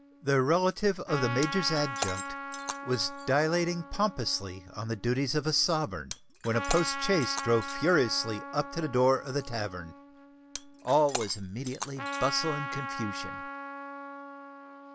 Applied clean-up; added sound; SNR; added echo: none; Shatter + Trumpet; 9 dB; none.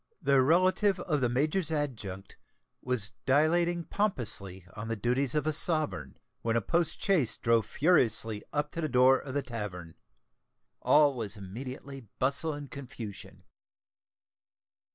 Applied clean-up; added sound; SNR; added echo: none; none; none; none.